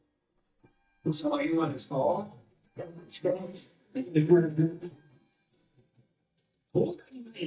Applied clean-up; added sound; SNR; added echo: neural mask model DeepFilterNet 3.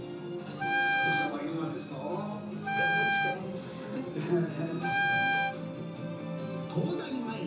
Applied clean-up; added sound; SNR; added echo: none; Wind instrument, woodwind instrument; -4 dB; reverberation time 0.7 s.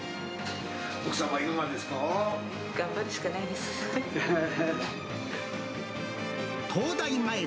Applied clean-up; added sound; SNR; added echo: none; none; none; none.